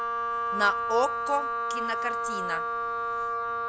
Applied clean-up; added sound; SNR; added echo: none; Wind instrument, woodwind instrument; -3 dB; none.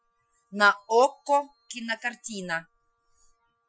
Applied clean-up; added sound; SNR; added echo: classical method Wiener filter.